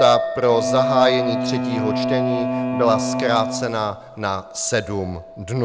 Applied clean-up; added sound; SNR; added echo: none; Chink, clink + Bowed string instrument; 2 dB; none.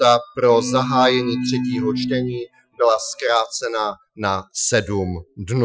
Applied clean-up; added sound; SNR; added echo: classical method Wiener filter.